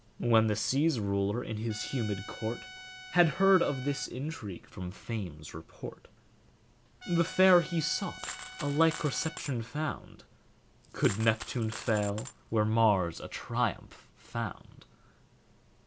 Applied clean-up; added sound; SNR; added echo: none; Coin (dropping) + Trumpet; 14 dB; none.